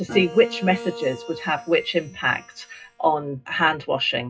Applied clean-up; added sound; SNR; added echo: classical method WPE with log-MMSE.